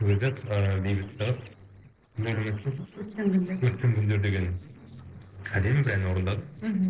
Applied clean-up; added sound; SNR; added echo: neural separator model SepFormer DNS4.